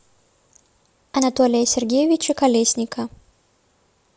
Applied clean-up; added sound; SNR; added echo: none; none; none; none.